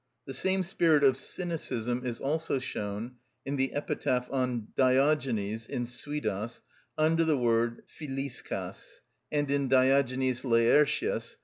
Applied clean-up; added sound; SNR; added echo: none; none; none; none.